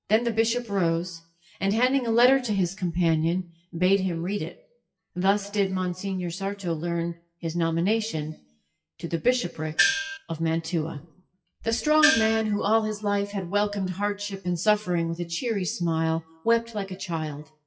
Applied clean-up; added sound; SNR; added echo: classical method WPE with log-MMSE.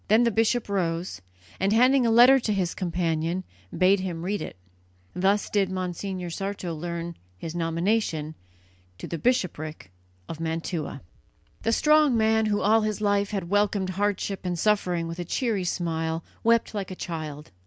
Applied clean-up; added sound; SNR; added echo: none; none; none; none.